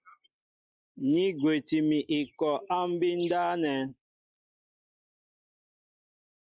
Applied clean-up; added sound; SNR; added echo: neural mask model Resemble Enhance denoiser.